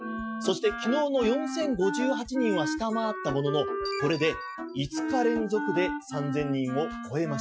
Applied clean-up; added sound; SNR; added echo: classical method Wiener filter.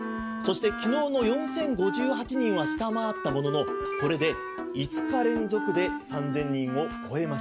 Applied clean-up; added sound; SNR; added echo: none; Wind instrument, woodwind instrument; 5 dB; none.